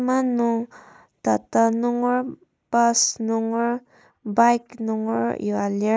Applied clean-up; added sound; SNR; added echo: neural mask model Resemble Enhance denoiser.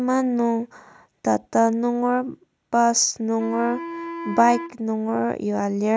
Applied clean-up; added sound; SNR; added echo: none; Wind instrument, woodwind instrument; 12 dB; none.